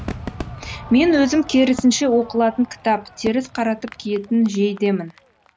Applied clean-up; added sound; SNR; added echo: none; Crowd / Fireworks; 16 dB; none.